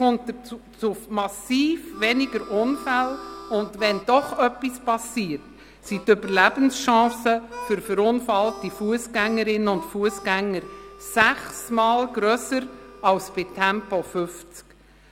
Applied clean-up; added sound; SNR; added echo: none; Harmonica; 18 dB; none.